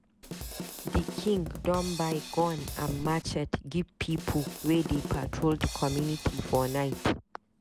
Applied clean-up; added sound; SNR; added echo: none; Drum kit; 8 dB; none.